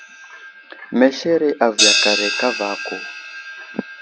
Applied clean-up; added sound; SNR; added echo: none; Crash cymbal; 2 dB; none.